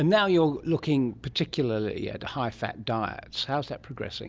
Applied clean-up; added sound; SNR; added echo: none; none; none; none.